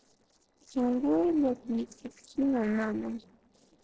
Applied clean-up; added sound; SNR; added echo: neural separator model SepFormer DNS4.